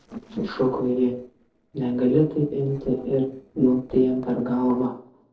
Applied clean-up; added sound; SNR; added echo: neural separator model SepFormer DNS4.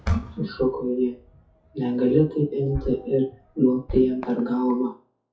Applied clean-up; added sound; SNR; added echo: classical method WPE with log-MMSE.